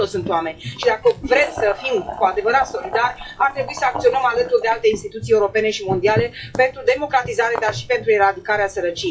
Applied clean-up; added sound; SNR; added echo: classical method WPE with log-MMSE.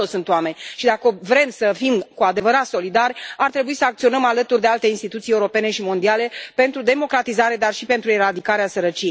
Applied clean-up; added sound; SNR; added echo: none; none; none; none.